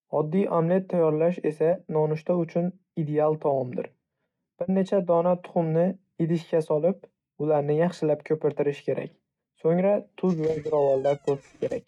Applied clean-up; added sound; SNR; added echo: neural mask model RNNoise.